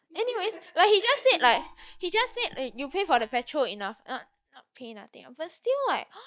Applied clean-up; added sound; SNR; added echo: neural mask model DeepFilterNet 3.